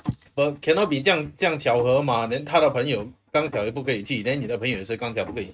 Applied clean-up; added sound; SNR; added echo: neural mask model RNNoise.